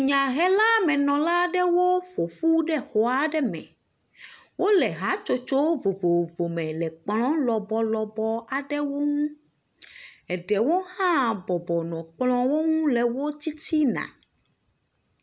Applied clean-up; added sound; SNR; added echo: none; none; none; none.